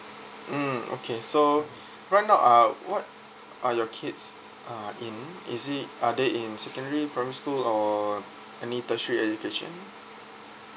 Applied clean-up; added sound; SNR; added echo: none; none; none; none.